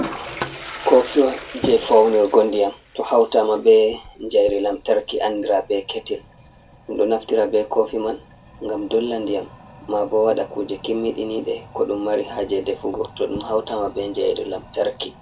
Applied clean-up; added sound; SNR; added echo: none; Toilet flush; 17 dB; reverberation time 0.1 s.